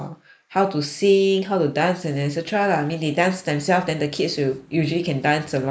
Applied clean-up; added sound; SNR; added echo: neural mask model Resemble Enhance denoiser.